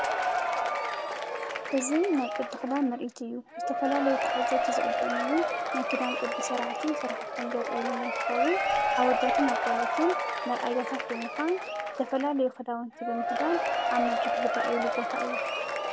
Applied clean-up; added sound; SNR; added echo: none; Applause / Crowd / Cheering; -2 dB; none.